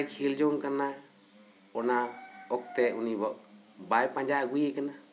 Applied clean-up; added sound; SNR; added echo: none; none; none; none.